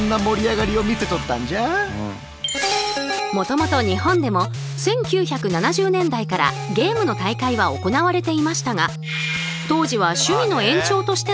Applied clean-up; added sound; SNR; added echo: none; none; none; none.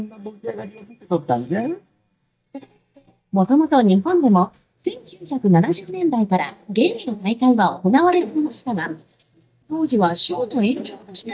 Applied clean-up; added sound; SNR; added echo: neural mask model DeepFilterNet 3.